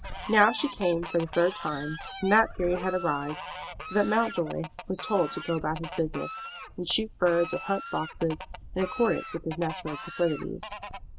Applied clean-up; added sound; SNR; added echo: none; Fowl; 11 dB; none.